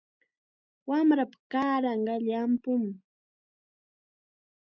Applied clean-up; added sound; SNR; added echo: none; none; none; none.